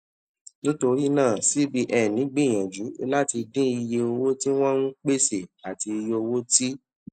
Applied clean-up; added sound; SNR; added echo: neural mask model Resemble Enhance denoiser.